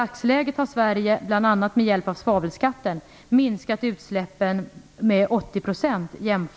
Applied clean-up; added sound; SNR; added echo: none; none; none; none.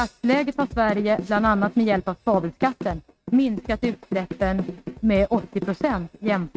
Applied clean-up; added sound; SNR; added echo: neural mask model RNNoise.